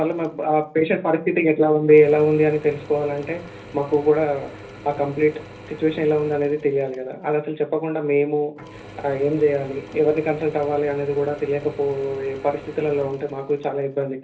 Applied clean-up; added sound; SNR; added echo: none; Drill / Mechanisms; 19 dB; reverberation time 0.3 s.